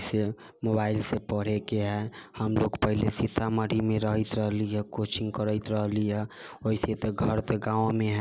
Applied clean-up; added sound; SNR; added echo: none; none; none; none.